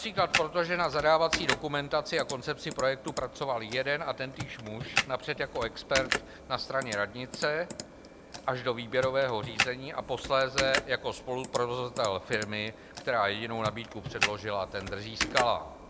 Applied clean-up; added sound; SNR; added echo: none; Computer keyboard; 6 dB; none.